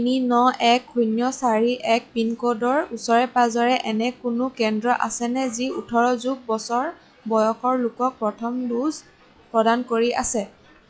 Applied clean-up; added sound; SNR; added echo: classical method log-MMSE.